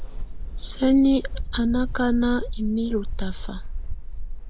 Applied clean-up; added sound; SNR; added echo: none; Mechanical fan; 3 dB; none.